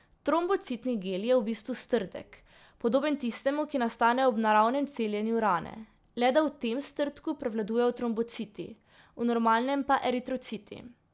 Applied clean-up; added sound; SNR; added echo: none; none; none; none.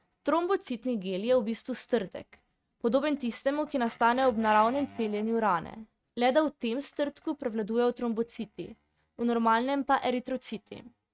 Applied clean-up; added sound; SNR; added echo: neural mask model RNNoise.